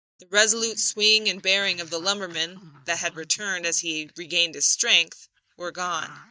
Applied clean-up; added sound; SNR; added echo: neural mask model DeepFilterNet 3.